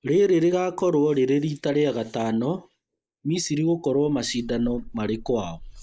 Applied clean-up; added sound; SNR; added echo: neural mask model Resemble Enhance denoiser.